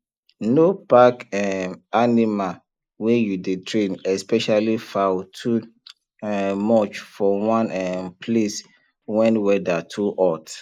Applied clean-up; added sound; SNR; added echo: neural mask model Resemble Enhance denoiser.